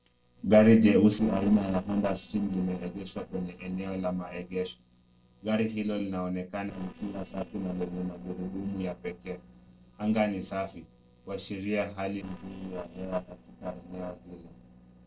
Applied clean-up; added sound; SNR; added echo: neural separator model SepFormer DNS4.